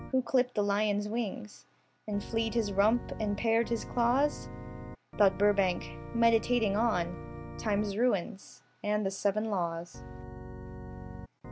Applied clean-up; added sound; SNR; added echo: none; Organ; 13 dB; none.